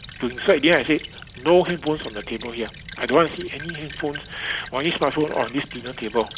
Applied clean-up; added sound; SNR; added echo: none; Stream / Trickle, dribble; 15 dB; none.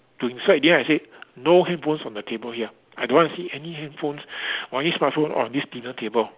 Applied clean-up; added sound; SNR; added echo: none; none; none; none.